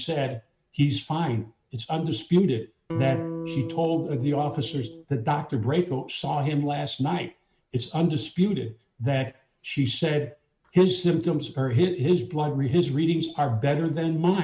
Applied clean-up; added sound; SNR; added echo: neural mask model RNNoise.